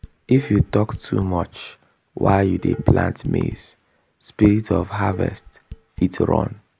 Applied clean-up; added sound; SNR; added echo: none; Dishes, pots, and pans; 20 dB; none.